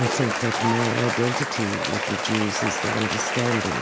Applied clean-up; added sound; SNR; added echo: none; Applause / Cheering; 0 dB; none.